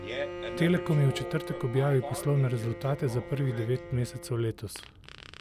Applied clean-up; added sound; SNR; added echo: none; Fart + Bowed string instrument; 9 dB; none.